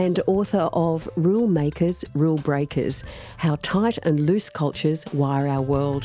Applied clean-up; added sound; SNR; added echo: none; none; none; none.